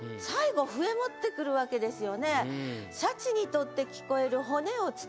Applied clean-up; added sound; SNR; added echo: none; none; none; none.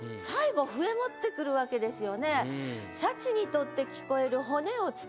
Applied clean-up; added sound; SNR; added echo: none; Wind instrument, woodwind instrument; 19 dB; none.